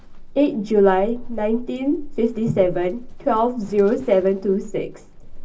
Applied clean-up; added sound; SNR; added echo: none; Livestock, farm animals, working animals; 12 dB; reverberation time 0.4 s.